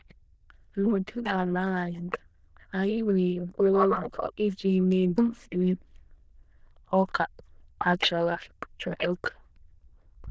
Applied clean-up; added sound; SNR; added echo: neural diffusion model UNIVERSE++.